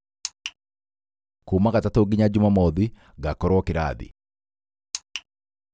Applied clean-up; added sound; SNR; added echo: none; none; none; none.